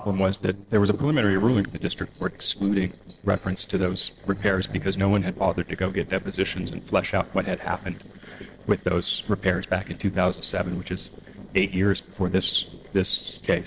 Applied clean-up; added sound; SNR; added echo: neural separator model SepFormer DNS4.